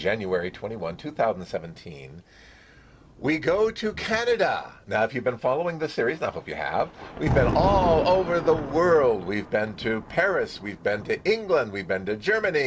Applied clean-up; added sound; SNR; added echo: none; Thunder; 10 dB; none.